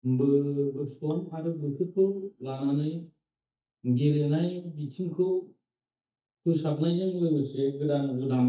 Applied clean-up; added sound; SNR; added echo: neural mask model DeepFilterNet 3.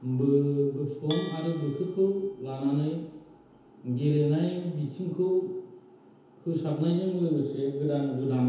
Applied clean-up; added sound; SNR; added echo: none; Bell; 20 dB; reverberation time 1.0 s.